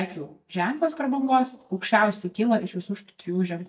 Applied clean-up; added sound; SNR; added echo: neural mask model DeepFilterNet 3.